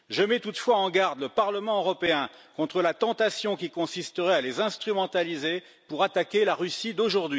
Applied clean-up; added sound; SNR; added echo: none; none; none; none.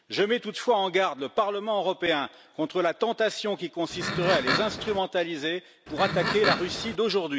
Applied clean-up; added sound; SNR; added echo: none; Livestock, farm animals, working animals; 3 dB; none.